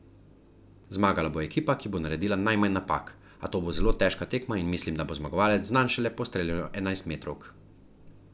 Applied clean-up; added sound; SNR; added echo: none; none; none; none.